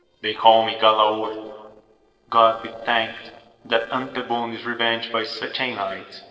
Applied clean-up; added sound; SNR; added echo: neural separator model SepFormer DNS4.